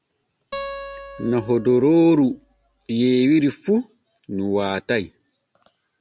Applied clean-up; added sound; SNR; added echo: none; Acoustic guitar; 16 dB; none.